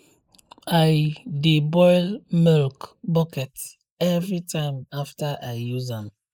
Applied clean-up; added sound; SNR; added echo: neural mask model Resemble Enhance denoiser.